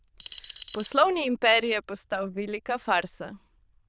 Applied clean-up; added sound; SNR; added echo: neural diffusion model UNIVERSE++.